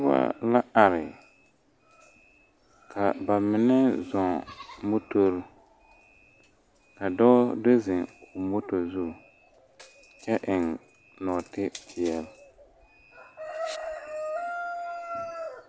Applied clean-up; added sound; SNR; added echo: none; none; none; none.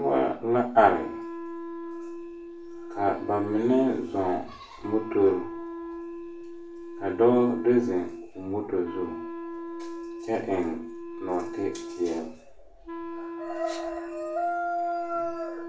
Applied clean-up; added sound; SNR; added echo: none; Wind instrument, woodwind instrument; 10 dB; reverberation time 0.3 s.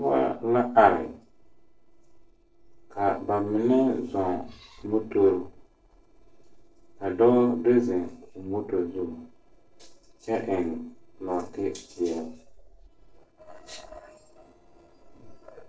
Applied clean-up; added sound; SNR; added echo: neural separator model SepFormer DNS4.